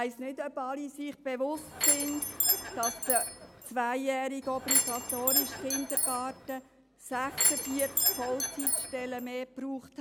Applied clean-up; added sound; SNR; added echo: none; Door / Chime; -4 dB; none.